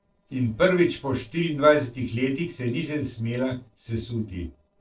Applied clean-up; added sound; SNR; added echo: neural separator model SepFormer DNS4.